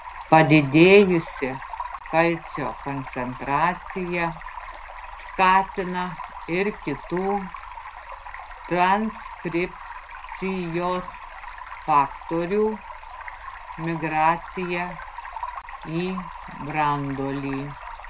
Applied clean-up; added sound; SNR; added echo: none; Stream; 13 dB; none.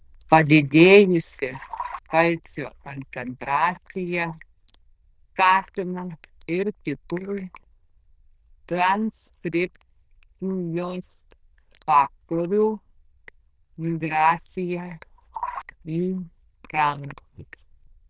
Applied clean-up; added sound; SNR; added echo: neural diffusion model UNIVERSE++.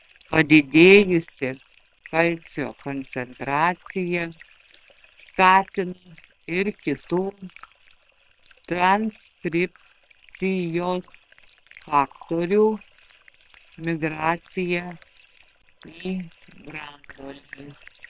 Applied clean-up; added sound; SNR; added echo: neural separator model SepFormer WHAM!.